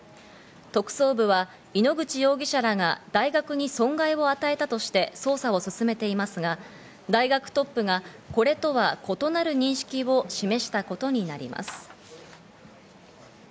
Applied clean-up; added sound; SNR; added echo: none; none; none; none.